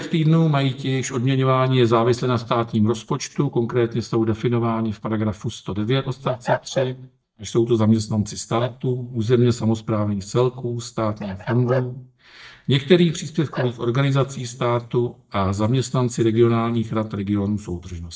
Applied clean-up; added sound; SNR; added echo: neural mask model DeepFilterNet 3.